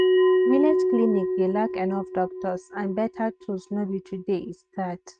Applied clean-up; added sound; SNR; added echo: neural mask model RNNoise.